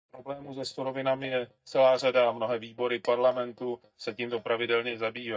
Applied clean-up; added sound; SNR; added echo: neural mask model DeepFilterNet 3.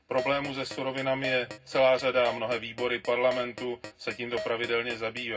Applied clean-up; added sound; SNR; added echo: none; Keyboard (musical); 13 dB; reverberation time 0.4 s.